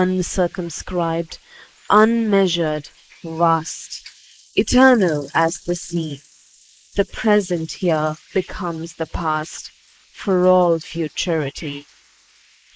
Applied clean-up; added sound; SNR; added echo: neural mask model Resemble Enhance denoiser.